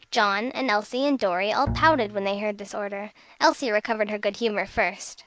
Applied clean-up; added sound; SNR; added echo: none; Bowed string instrument; 10 dB; none.